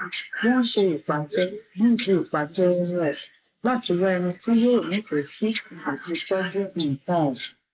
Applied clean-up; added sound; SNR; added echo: neural mask model Resemble Enhance denoiser.